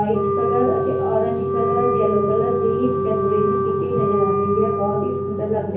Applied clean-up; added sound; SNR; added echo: none; Wind instrument, woodwind instrument; 0 dB; reverberation time 0.7 s.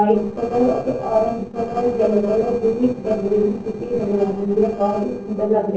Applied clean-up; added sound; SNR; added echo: neural separator model SepFormer DNS4.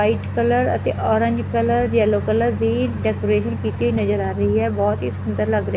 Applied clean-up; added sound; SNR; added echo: none; none; none; none.